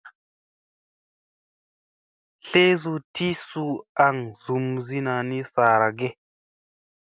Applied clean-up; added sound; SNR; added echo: none; none; none; none.